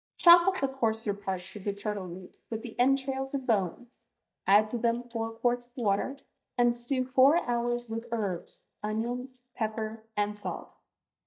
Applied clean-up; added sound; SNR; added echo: neural mask model DeepFilterNet 3.